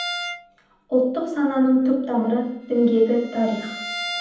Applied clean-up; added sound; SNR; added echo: none; Bowed string instrument; 13 dB; reverberation time 0.8 s.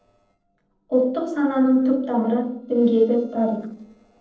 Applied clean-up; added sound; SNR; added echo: neural separator model SepFormer DNS4.